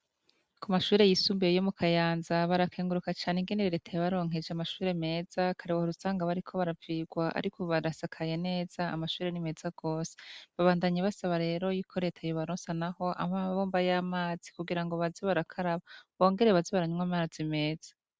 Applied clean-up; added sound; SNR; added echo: none; none; none; none.